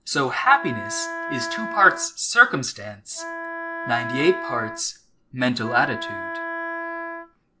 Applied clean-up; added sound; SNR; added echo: none; Wind instrument, woodwind instrument; 7 dB; none.